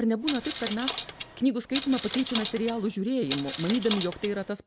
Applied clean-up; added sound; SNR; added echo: none; Coin (dropping); 8 dB; none.